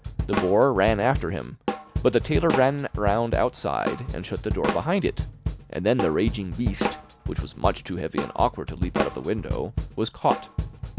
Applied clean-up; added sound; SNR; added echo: none; Drum kit; 5 dB; none.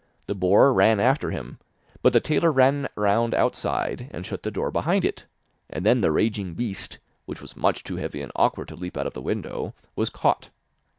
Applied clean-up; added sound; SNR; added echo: none; none; none; none.